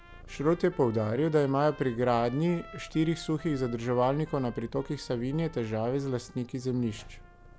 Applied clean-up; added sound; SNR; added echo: none; Trumpet + Purr; 19 dB; none.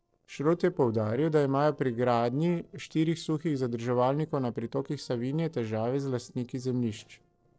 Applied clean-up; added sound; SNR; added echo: neural separator model SepFormer DNS4.